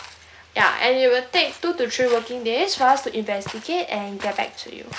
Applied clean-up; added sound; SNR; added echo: none; Walk, footsteps; 18 dB; none.